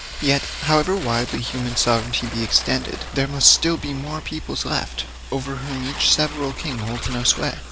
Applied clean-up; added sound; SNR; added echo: none; Fire; 12 dB; none.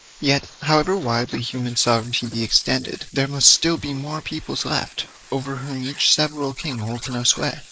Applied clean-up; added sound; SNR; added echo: neural mask model Resemble Enhance denoiser.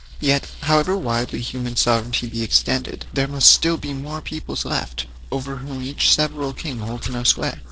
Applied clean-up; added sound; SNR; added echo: neural separator model SepFormer DNS4.